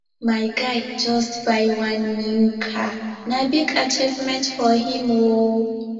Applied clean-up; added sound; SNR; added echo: none; none; none; reverberation time 2.2 s.